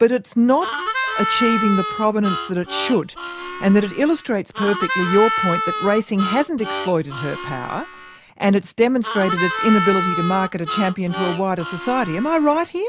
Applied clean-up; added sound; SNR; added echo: none; Harmonica; 5 dB; none.